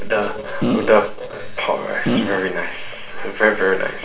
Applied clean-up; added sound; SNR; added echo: none; Fart; 1 dB; reverberation time 0.3 s.